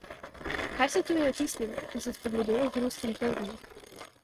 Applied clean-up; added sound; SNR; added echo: neural mask model RNNoise.